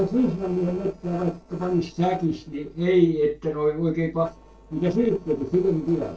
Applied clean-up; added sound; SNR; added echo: neural separator model SepFormer DNS4.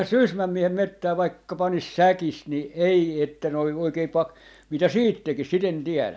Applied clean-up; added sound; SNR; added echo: none; none; none; none.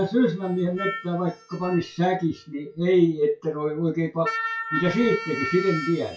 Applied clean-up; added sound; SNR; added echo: classical method WPE with log-MMSE.